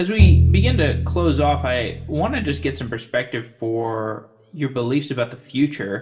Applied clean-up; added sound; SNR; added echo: none; Bowed string instrument; -5 dB; reverberation time 0.5 s.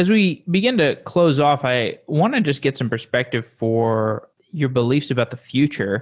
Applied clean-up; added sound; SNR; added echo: none; none; none; none.